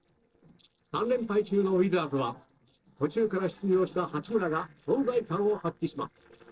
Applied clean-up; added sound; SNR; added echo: neural separator model SepFormer DNS4.